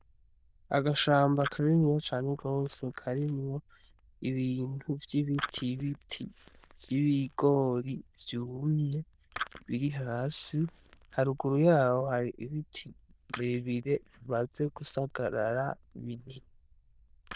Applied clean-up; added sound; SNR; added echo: neural diffusion model UNIVERSE++.